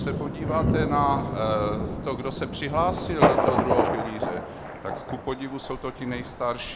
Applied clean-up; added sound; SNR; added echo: none; Thunder; -2 dB; none.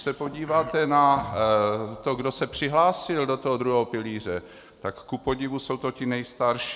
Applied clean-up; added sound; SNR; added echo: none; none; none; none.